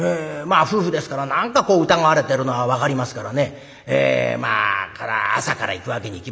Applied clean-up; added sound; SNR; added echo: none; none; none; none.